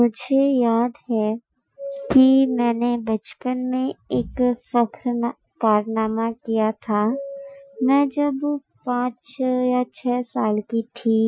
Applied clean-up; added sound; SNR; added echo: classical method Wiener filter.